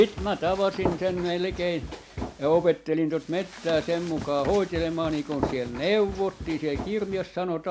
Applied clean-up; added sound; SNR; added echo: none; Run; 11 dB; none.